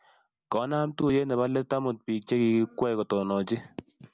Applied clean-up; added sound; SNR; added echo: none; none; none; none.